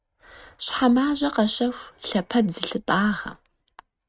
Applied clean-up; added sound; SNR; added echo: neural mask model RNNoise.